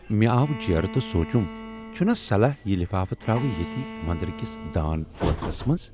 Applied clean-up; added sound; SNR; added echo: none; Train + Bowed string instrument; 11 dB; none.